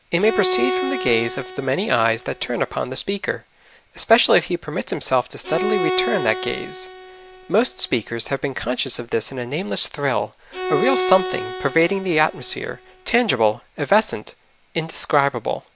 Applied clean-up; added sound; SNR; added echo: none; Bowed string instrument; 6 dB; none.